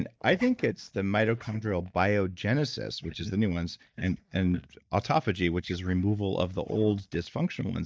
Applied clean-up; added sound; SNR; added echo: neural mask model DeepFilterNet 3.